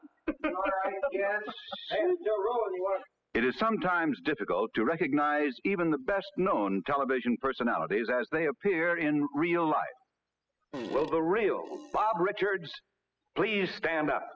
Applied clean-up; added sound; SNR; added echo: classical method spectral subtraction.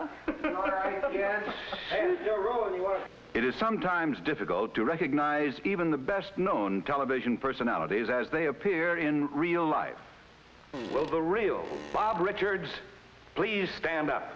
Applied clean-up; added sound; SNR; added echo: none; Fart; 14 dB; none.